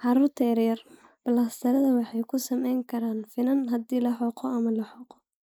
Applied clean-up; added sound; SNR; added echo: neural mask model Resemble Enhance denoiser.